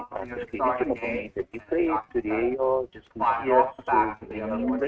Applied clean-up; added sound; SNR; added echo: neural mask model RNNoise.